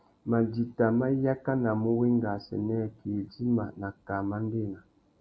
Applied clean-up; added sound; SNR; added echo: none; none; none; none.